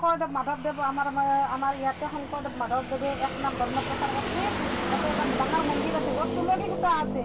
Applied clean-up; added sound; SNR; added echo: none; Aircraft; 6 dB; reverberation time 0.2 s.